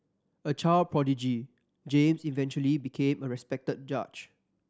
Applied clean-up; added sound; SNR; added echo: none; none; none; none.